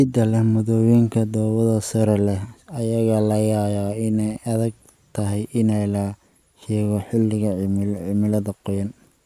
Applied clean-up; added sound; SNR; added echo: none; none; none; none.